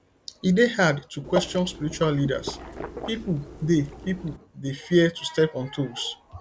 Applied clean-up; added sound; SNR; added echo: none; Water / Liquid; 10 dB; none.